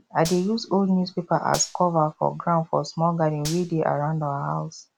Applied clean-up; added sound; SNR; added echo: none; Gunshot, gunfire; 17 dB; none.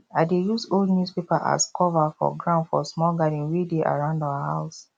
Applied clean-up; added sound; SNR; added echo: none; none; none; none.